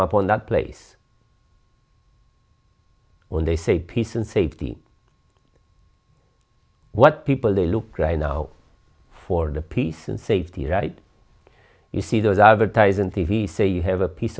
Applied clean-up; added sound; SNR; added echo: none; none; none; none.